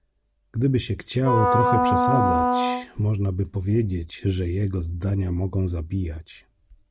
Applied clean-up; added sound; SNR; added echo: none; Wind instrument, woodwind instrument; -2 dB; none.